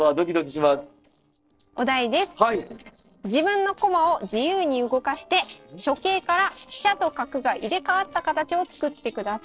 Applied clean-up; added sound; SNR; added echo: neural separator model SepFormer DNS4.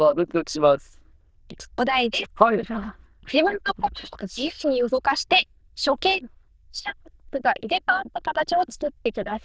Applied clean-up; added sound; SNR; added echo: neural diffusion model UNIVERSE++.